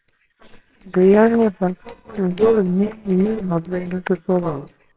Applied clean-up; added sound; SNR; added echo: neural separator model SepFormer WHAMR!.